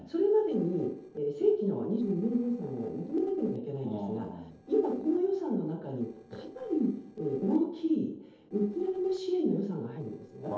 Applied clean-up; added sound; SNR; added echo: neural separator model SepFormer DNS4.